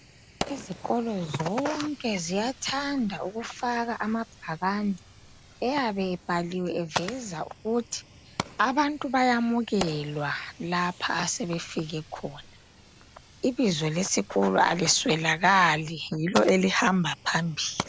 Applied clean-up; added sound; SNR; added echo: none; Fire; 15 dB; none.